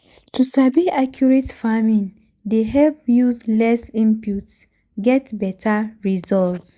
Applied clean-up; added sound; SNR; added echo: neural mask model Resemble Enhance denoiser.